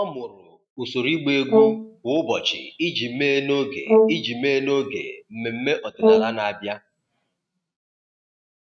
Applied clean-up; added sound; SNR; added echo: neural mask model RNNoise.